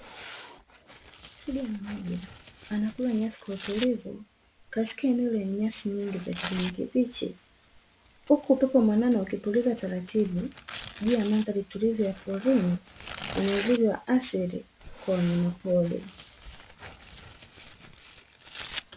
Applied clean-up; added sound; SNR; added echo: none; Tearing; 14 dB; none.